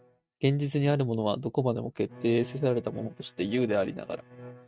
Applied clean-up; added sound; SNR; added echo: neural mask model RNNoise.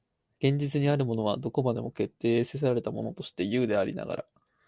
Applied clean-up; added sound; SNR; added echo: none; none; none; none.